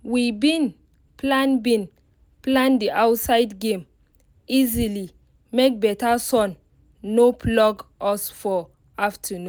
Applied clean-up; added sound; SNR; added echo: none; none; none; none.